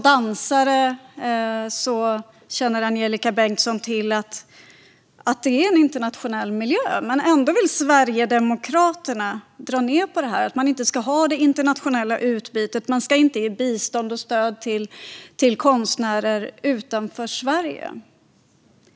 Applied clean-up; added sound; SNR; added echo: none; none; none; none.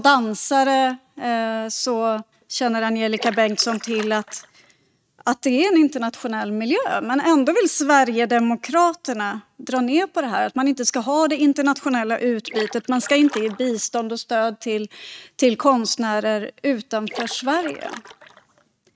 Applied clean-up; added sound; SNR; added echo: neural mask model RNNoise.